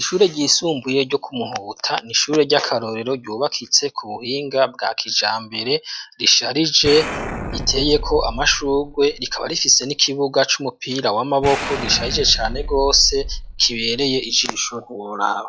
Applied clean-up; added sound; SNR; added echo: classical method log-MMSE.